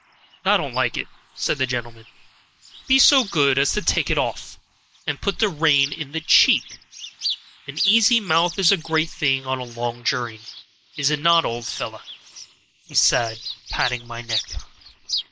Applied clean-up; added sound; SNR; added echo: neural mask model Resemble Enhance denoiser.